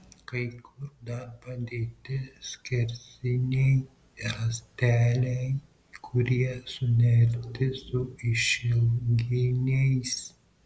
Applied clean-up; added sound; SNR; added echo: none; none; none; none.